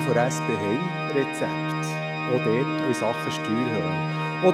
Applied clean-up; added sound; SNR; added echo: none; Organ; 1 dB; none.